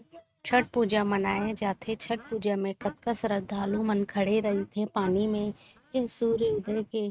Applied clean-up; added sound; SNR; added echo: neural mask model RNNoise.